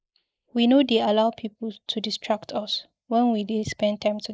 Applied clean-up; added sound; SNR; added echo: neural mask model Resemble Enhance denoiser.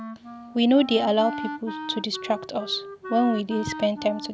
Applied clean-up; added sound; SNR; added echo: none; Wind instrument, woodwind instrument; 11 dB; none.